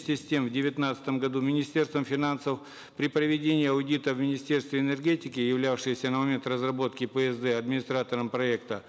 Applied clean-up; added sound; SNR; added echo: none; none; none; none.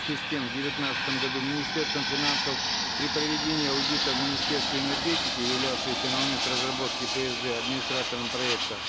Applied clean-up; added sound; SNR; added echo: none; Fixed-wing aircraft, airplane; -3 dB; none.